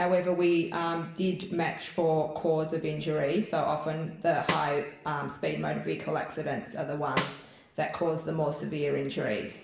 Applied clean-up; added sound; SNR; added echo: none; Snare drum; 8 dB; reverberation time 0.8 s.